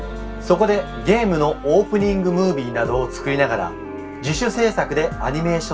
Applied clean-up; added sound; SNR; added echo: none; Wind instrument, woodwind instrument; 16 dB; reverberation time 0.2 s.